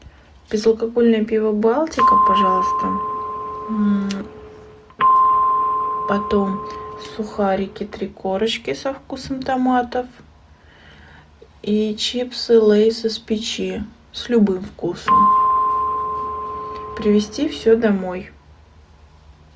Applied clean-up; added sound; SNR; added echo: none; Percussion; -2 dB; none.